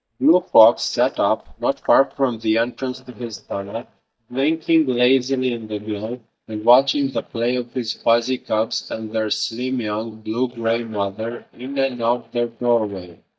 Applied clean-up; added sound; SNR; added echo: neural mask model DeepFilterNet 3.